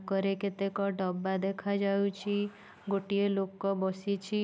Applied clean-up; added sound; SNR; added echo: none; none; none; none.